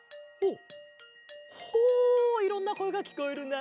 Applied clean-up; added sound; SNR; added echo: none; none; none; none.